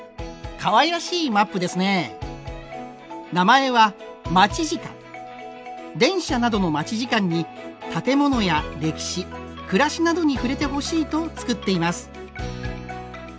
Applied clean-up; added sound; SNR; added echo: none; none; none; none.